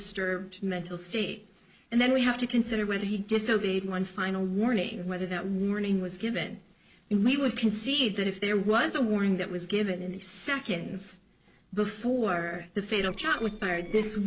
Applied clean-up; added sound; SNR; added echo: neural separator model SepFormer DNS4.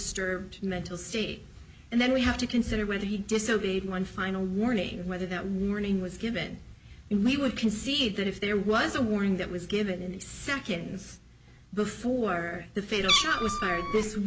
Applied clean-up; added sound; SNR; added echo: none; Meow; 0 dB; none.